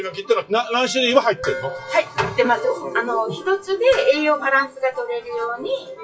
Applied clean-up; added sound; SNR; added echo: classical method WPE with log-MMSE.